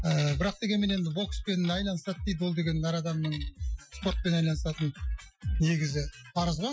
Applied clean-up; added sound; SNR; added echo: classical method Wiener filter.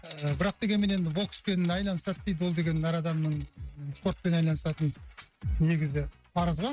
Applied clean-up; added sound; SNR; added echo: neural mask model RNNoise.